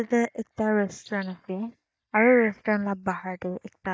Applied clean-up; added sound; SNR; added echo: neural mask model DeepFilterNet 3.